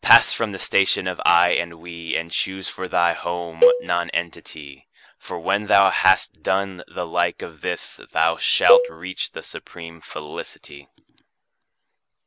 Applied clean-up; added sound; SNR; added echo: none; Cowbell; -1 dB; none.